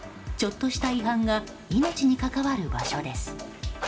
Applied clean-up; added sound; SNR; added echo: none; Clock; 15 dB; reverberation time 1.1 s.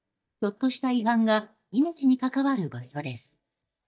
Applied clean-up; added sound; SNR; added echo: neural mask model DeepFilterNet 3.